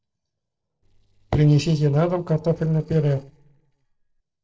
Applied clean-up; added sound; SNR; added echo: neural separator model SepFormer DNS4.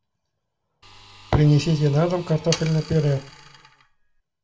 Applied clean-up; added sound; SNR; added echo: none; Sawing; 16 dB; reverberation time 0.4 s.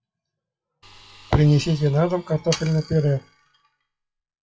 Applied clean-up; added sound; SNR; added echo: classical method WPE with log-MMSE.